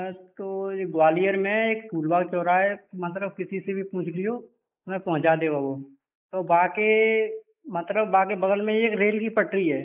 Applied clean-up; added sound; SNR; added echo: neural mask model Resemble Enhance denoiser.